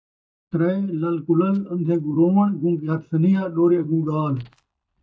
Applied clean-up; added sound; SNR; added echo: neural mask model DeepFilterNet 3.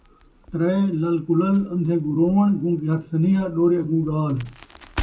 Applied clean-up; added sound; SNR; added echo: none; Crackle; 17 dB; reverberation time 0.2 s.